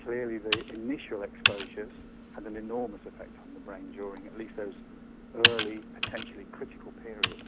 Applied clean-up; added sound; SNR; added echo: none; Computer keyboard; -5 dB; none.